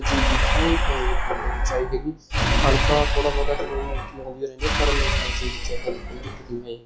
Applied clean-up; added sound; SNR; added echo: classical method log-MMSE.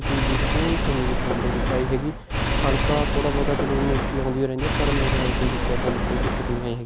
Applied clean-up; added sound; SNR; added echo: none; Engine / Car; -3 dB; none.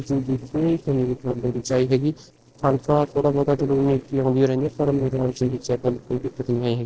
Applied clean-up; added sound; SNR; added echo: neural separator model SepFormer DNS4.